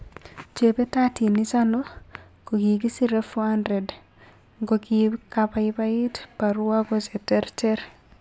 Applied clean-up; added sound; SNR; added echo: none; none; none; none.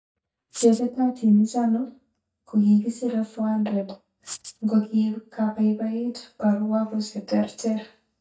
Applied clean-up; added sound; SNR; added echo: neural mask model DeepFilterNet 3.